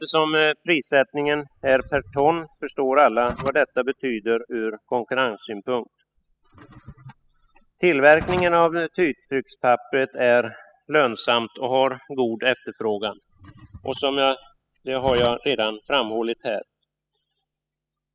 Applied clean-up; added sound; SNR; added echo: classical method spectral subtraction.